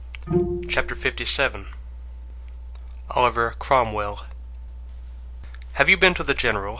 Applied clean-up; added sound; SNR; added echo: none; Bowed string instrument; 4 dB; none.